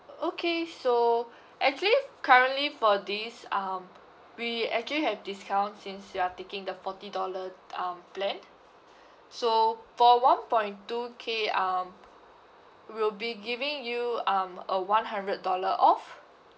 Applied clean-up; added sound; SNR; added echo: none; none; none; none.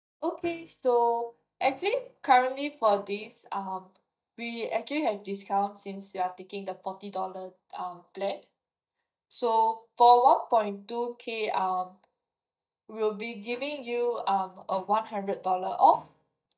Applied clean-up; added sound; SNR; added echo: neural mask model DeepFilterNet 3.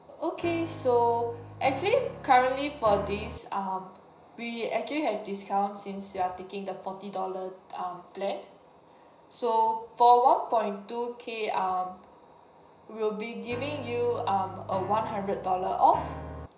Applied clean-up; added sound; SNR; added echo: none; Piano; 12 dB; reverberation time 0.5 s.